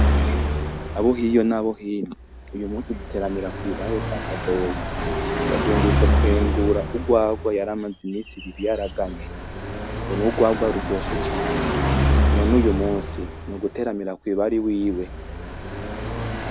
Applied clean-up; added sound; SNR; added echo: none; Car passing by; 0 dB; none.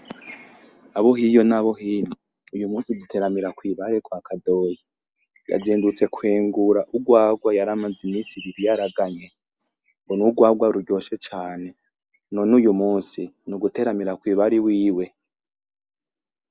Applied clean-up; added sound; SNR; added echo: none; none; none; none.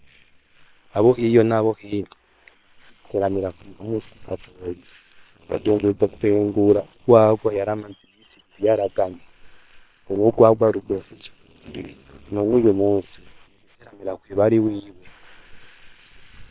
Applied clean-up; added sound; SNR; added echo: neural separator model SepFormer WHAM!.